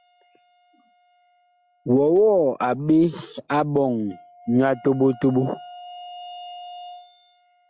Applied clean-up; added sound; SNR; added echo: classical method log-MMSE.